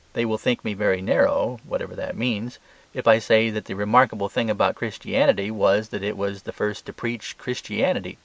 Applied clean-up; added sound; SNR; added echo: none; none; none; none.